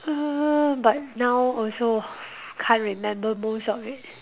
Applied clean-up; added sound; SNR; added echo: none; none; none; none.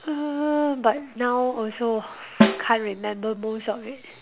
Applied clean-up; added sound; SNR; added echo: none; Snare drum; -1 dB; none.